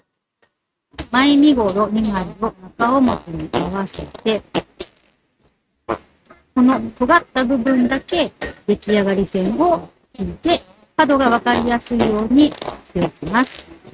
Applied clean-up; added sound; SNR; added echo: neural mask model RNNoise.